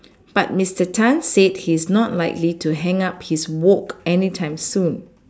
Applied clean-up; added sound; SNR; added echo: none; none; none; none.